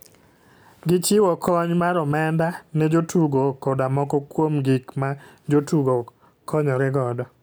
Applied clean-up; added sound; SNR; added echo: none; none; none; none.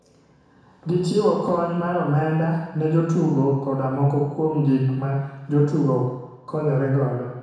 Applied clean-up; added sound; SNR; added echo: none; none; none; reverberation time 1.1 s.